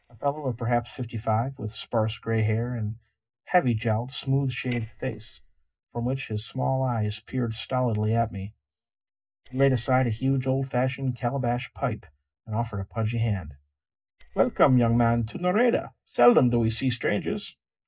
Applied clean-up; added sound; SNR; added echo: neural mask model DeepFilterNet 3.